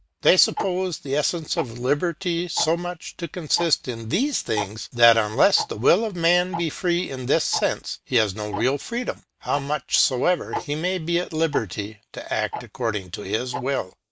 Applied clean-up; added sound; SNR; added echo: neural mask model Resemble Enhance denoiser.